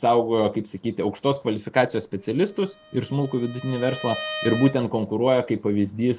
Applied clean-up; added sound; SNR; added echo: none; Bowed string instrument; 14 dB; none.